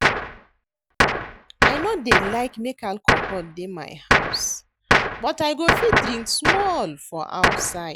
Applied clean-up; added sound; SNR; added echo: none; Gunshot, gunfire; -4 dB; none.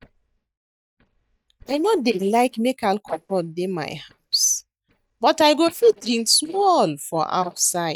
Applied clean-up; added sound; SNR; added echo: neural mask model DeepFilterNet 3.